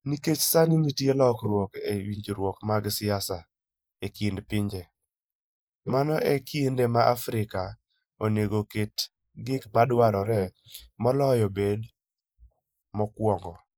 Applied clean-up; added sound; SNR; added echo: neural mask model Resemble Enhance denoiser.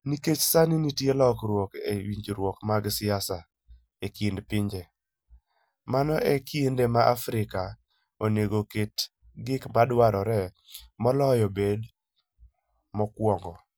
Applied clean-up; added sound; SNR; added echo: none; none; none; none.